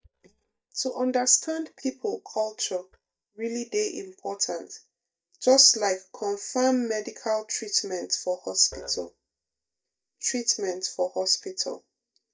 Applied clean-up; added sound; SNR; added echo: neural mask model DeepFilterNet 3.